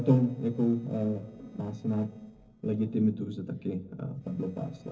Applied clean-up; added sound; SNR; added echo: neural separator model SepFormer DNS4.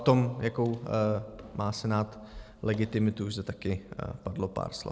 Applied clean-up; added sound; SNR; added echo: none; none; none; none.